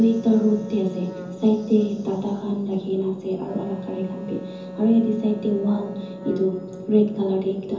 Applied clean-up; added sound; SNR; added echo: none; Wind instrument, woodwind instrument; 15 dB; reverberation time 0.6 s.